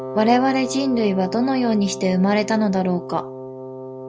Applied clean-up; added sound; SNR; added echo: none; Wind instrument, woodwind instrument; 10 dB; none.